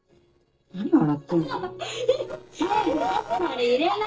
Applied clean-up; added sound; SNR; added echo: neural separator model SepFormer DNS4.